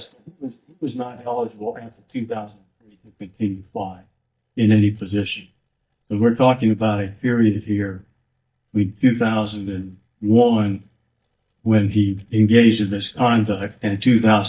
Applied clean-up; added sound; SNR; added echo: neural mask model DeepFilterNet 3.